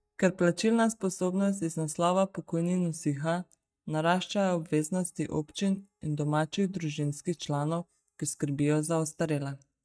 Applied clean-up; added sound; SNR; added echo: neural mask model DeepFilterNet 3.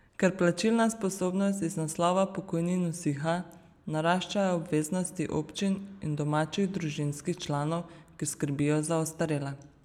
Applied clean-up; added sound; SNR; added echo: none; none; none; none.